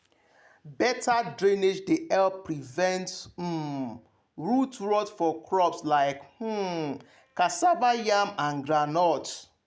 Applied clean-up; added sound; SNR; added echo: none; none; none; none.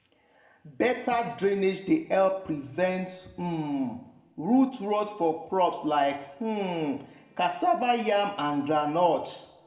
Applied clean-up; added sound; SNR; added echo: none; none; none; reverberation time 0.9 s.